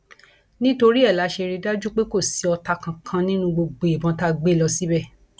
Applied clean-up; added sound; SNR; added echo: none; none; none; none.